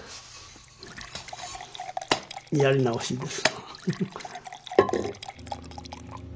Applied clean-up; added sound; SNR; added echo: none; Fill (with liquid) / Water; 11 dB; none.